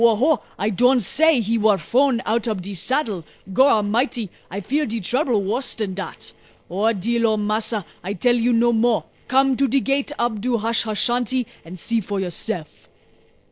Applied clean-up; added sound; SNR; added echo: neural separator model SepFormer DNS4.